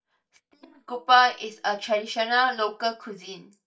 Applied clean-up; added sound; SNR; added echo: neural mask model DeepFilterNet 3.